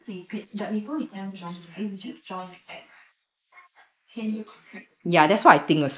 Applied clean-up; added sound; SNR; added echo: neural mask model Resemble Enhance denoiser.